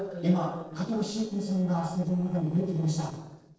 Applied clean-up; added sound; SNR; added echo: neural separator model SepFormer DNS4.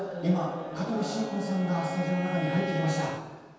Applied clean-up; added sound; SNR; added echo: none; Bowed string instrument; 8 dB; reverberation time 1.2 s.